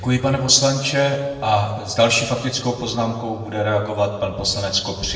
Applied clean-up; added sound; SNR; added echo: none; none; none; reverberation time 1.0 s.